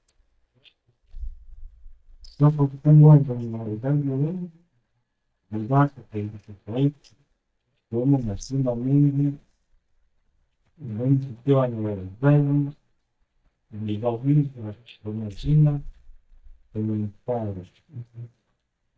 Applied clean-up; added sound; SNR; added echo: neural mask model DeepFilterNet 3.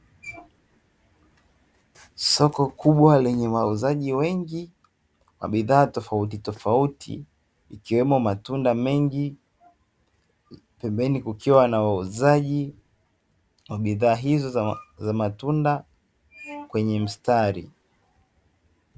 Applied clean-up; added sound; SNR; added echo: none; none; none; none.